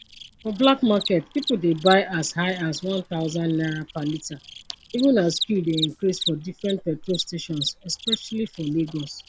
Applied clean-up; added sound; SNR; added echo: none; Cricket; 11 dB; none.